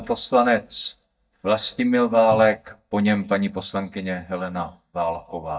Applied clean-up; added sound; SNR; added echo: neural mask model DeepFilterNet 3.